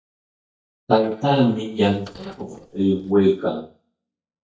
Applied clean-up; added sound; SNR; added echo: neural mask model DeepFilterNet 3.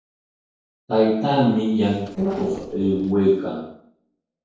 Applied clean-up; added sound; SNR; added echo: neural separator model SepFormer DNS4.